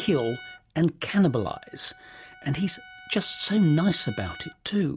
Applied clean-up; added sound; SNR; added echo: none; Trumpet; 19 dB; none.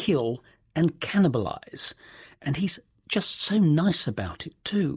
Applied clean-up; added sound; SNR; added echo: neural mask model Resemble Enhance denoiser.